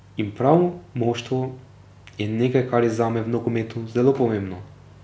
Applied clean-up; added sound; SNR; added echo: none; none; none; none.